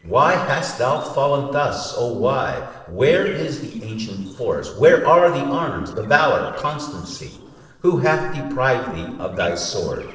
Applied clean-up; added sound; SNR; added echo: neural separator model SepFormer DNS4.